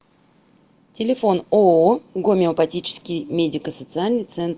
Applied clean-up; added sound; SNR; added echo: none; none; none; none.